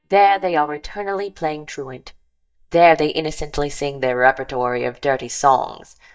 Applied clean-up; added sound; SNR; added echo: neural mask model DeepFilterNet 3.